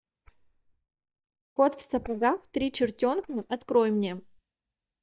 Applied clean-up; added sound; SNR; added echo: neural mask model DeepFilterNet 3.